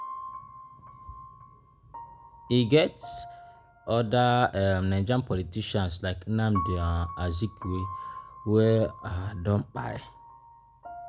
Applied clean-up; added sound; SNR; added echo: none; Piano; 15 dB; none.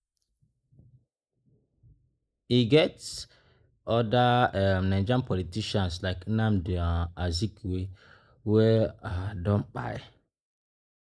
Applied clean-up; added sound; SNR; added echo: neural mask model Resemble Enhance denoiser.